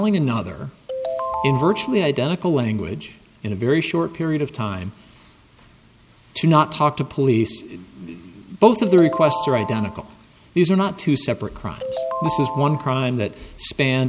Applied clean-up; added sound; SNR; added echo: none; Ringtone; 7 dB; none.